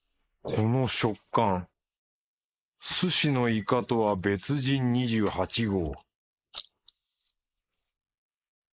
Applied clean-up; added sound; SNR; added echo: neural mask model Resemble Enhance denoiser.